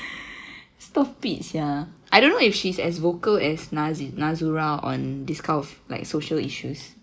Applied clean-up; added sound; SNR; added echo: none; none; none; none.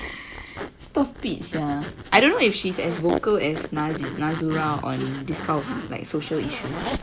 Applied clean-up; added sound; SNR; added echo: none; Zipper (clothing); 8 dB; none.